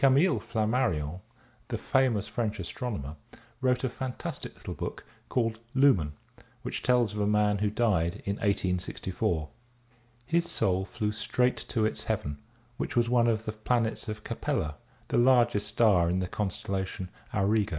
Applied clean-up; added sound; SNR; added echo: none; none; none; none.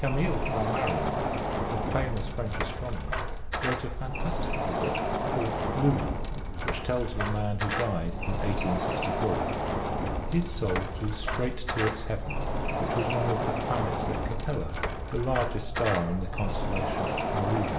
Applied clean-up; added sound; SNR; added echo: none; Door; -2 dB; reverberation time 2.0 s.